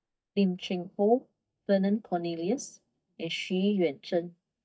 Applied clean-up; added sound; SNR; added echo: neural mask model DeepFilterNet 3.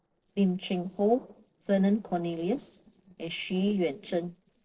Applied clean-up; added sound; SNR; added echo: neural separator model SepFormer DNS4.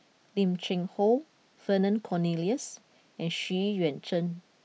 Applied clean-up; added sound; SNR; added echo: none; none; none; none.